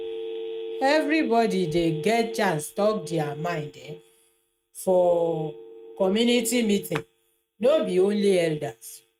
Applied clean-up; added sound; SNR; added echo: neural mask model RNNoise.